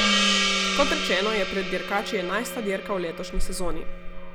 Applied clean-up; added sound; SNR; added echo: none; Dog + Gong; -3 dB; none.